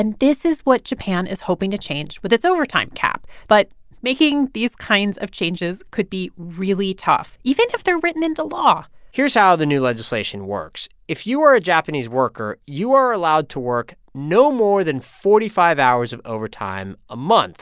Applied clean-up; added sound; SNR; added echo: none; none; none; none.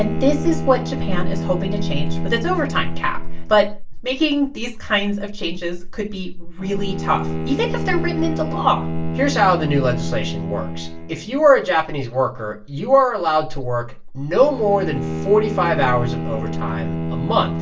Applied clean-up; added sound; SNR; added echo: none; Bowed string instrument; 7 dB; reverberation time 0.3 s.